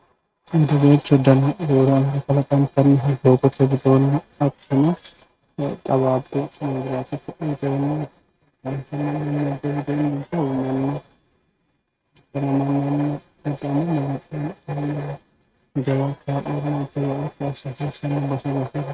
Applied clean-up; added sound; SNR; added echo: neural mask model RNNoise.